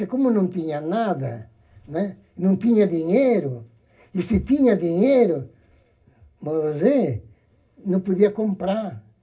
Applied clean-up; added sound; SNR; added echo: none; none; none; reverberation time 0.4 s.